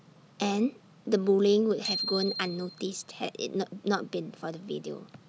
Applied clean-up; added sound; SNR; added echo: none; Bicycle bell; 10 dB; none.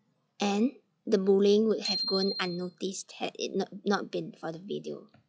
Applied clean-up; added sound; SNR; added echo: classical method log-MMSE.